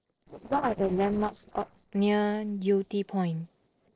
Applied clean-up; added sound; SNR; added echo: neural separator model SepFormer DNS4.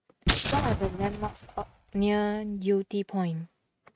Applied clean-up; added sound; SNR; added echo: neural mask model RNNoise.